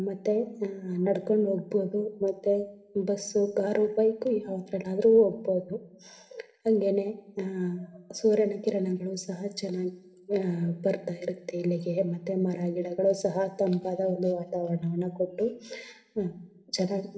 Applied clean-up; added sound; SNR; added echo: none; none; none; reverberation time 0.9 s.